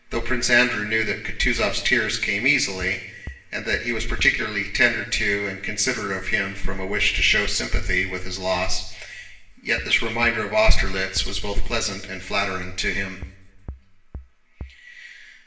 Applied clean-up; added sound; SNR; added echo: none; Bass drum; 18 dB; reverberation time 1.0 s.